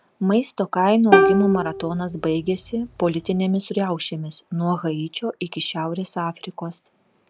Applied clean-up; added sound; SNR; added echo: none; Plucked string instrument; -2 dB; none.